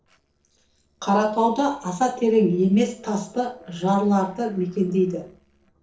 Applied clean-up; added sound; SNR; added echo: neural separator model SepFormer DNS4.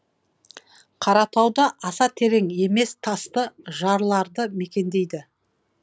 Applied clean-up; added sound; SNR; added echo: none; none; none; none.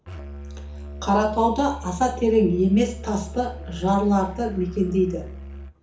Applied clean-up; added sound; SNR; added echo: none; Musical instrument; 12 dB; reverberation time 0.7 s.